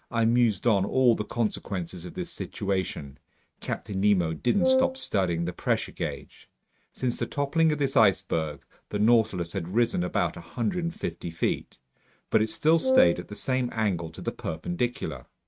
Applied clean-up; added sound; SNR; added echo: neural mask model RNNoise.